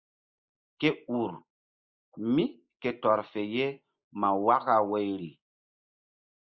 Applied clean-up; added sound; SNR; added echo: neural mask model Resemble Enhance denoiser.